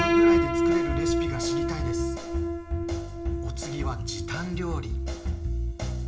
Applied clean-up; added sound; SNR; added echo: none; Piano; -3 dB; reverberation time 0.7 s.